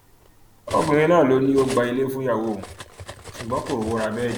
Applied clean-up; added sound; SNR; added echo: none; Cutlery, silverware; 15 dB; none.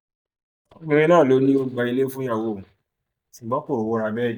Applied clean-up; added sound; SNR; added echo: neural mask model DeepFilterNet 3.